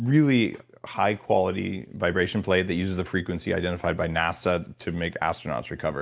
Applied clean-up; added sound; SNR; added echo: none; none; none; none.